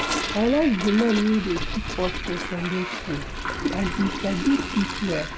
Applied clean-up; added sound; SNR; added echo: none; Toilet flush / Gurgling + Motorcycle; 4 dB; none.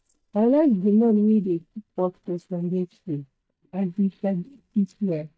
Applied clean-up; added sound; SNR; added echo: neural mask model DeepFilterNet 3.